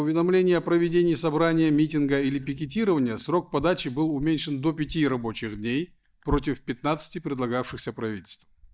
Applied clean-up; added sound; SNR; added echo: neural mask model DeepFilterNet 3.